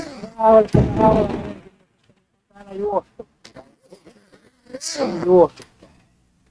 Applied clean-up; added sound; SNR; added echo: neural mask model RNNoise.